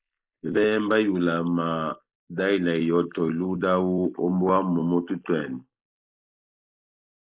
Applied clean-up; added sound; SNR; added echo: neural mask model Resemble Enhance denoiser.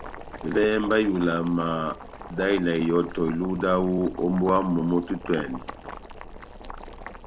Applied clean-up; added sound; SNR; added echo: none; Boiling; 14 dB; none.